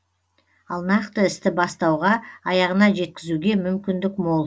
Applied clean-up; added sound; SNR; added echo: none; none; none; none.